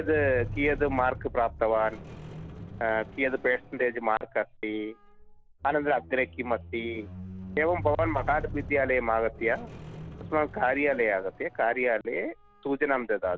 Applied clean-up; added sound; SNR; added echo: none; Squeak; 12 dB; none.